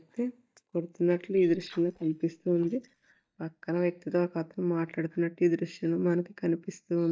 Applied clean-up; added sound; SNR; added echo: neural mask model DeepFilterNet 3.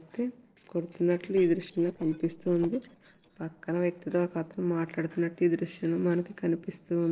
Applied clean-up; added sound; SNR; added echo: neural separator model SepFormer DNS4.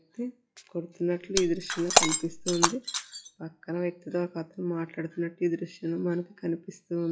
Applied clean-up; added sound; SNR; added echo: classical method log-MMSE.